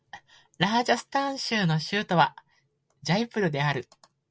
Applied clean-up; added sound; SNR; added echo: none; none; none; none.